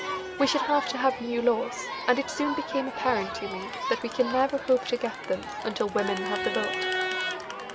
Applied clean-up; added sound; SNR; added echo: none; Crowd; 5 dB; none.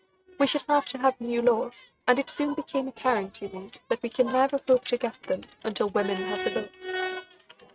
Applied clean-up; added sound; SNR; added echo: neural mask model RNNoise.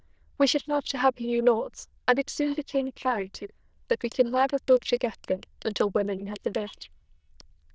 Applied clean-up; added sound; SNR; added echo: neural diffusion model UNIVERSE++.